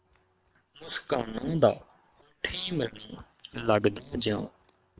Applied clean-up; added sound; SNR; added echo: neural separator model SepFormer WHAM!.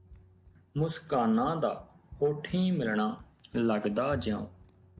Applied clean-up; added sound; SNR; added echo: none; Bowed string instrument + Run; 19 dB; none.